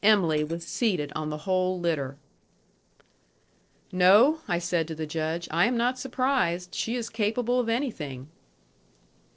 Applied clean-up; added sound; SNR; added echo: neural separator model SepFormer DNS4.